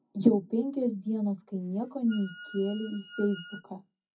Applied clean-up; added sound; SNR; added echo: classical method WPE with log-MMSE.